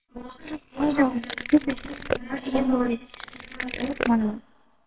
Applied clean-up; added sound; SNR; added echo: neural separator model SepFormer WHAMR!.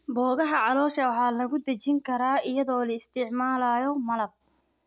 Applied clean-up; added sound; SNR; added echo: none; none; none; none.